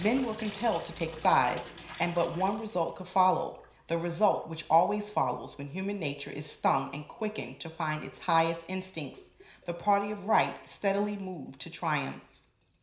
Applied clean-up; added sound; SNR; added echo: none; Drip / Sink (filling or washing); 20 dB; reverberation time 0.5 s.